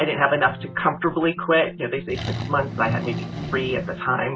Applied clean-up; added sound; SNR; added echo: none; Accelerating, revving, vroom; 9 dB; none.